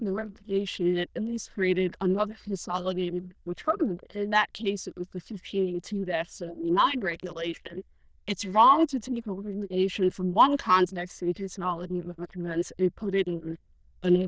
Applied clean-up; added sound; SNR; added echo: neural diffusion model UNIVERSE++.